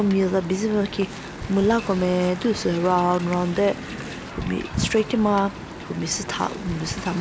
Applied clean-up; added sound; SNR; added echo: none; Wind; 10 dB; none.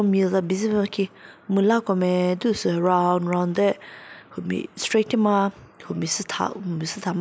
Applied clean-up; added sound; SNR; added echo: none; none; none; none.